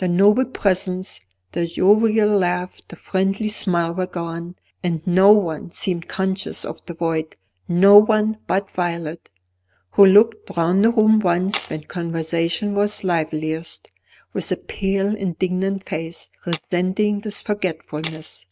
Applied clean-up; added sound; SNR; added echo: neural mask model RNNoise.